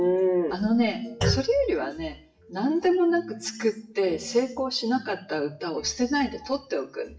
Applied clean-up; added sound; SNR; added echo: classical method WPE with log-MMSE.